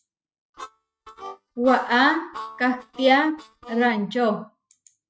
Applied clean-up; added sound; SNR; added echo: neural mask model RNNoise.